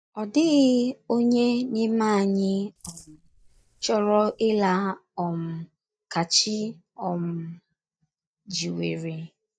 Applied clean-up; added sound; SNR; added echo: neural mask model DeepFilterNet 3.